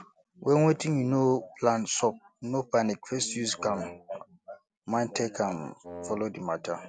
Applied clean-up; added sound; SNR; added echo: none; Wind instrument, woodwind instrument; 14 dB; none.